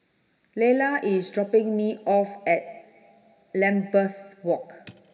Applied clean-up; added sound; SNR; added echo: none; none; none; reverberation time 2.0 s.